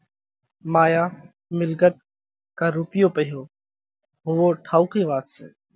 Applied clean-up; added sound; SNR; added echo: none; none; none; none.